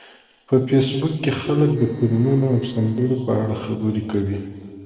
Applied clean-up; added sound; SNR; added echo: neural separator model SepFormer DNS4.